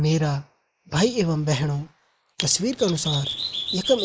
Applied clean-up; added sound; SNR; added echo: neural mask model Resemble Enhance denoiser.